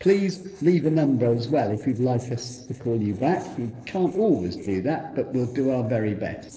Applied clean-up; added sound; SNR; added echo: neural separator model SepFormer DNS4.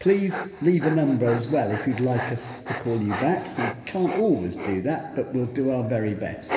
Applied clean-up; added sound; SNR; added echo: none; Dog; 10 dB; reverberation time 2.7 s.